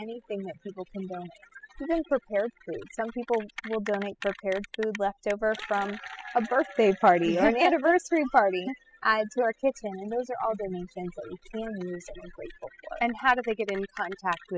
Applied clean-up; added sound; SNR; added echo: classical method spectral subtraction.